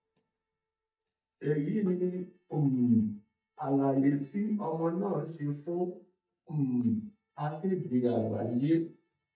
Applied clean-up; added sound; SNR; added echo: neural mask model DeepFilterNet 3.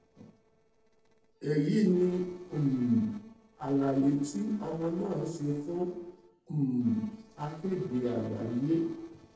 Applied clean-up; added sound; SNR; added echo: neural separator model SepFormer DNS4.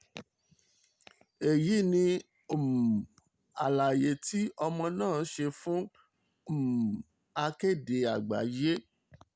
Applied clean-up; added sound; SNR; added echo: none; none; none; none.